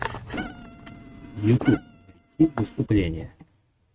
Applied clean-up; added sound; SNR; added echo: neural mask model RNNoise.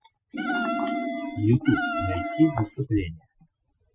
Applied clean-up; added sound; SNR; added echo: classical method Wiener filter.